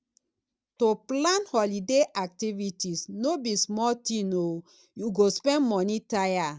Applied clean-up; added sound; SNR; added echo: none; none; none; none.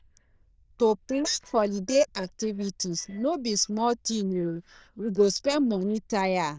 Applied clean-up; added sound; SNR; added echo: neural diffusion model UNIVERSE++.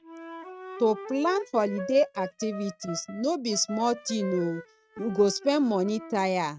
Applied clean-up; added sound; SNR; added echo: neural mask model RNNoise.